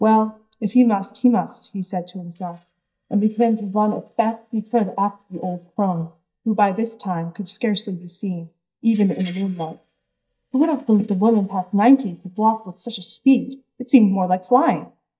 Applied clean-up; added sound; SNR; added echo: neural mask model DeepFilterNet 3.